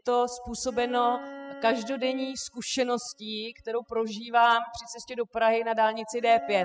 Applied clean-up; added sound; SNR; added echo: classical method spectral subtraction.